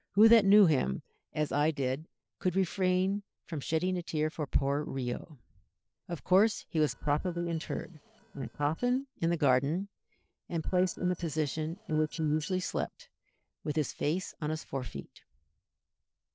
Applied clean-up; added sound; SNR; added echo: neural separator model SepFormer DNS4.